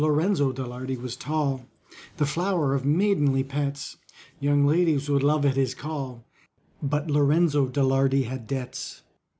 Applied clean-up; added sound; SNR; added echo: none; none; none; none.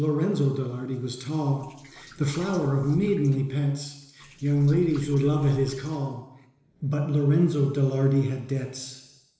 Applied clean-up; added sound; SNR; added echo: neural separator model SepFormer DNS4.